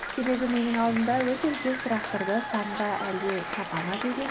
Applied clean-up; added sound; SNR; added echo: none; Applause / Crowd; 5 dB; none.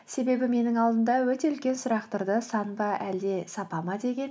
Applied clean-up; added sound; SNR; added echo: none; none; none; none.